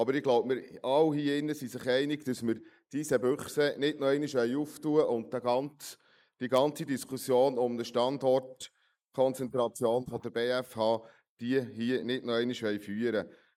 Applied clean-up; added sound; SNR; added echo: neural mask model Resemble Enhance denoiser.